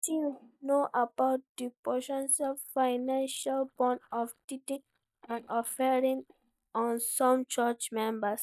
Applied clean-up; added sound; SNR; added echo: neural mask model DeepFilterNet 3.